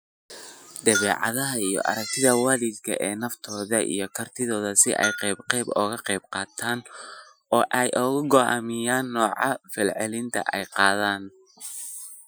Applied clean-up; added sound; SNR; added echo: classical method Wiener filter.